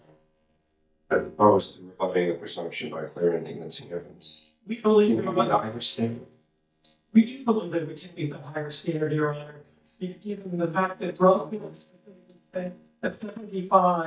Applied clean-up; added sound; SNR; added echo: neural mask model DeepFilterNet 3.